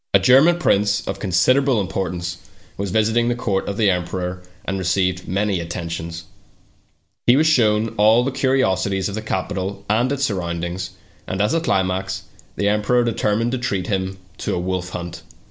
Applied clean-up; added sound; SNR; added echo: none; none; none; none.